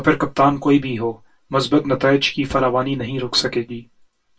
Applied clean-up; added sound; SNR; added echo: none; none; none; reverberation time 0.1 s.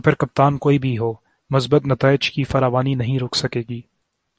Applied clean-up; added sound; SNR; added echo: none; none; none; none.